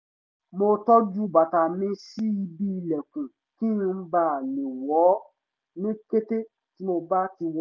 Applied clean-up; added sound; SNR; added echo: none; none; none; none.